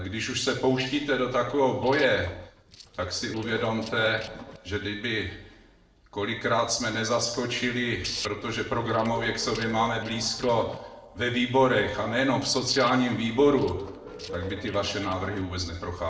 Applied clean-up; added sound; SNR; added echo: neural separator model SepFormer DNS4.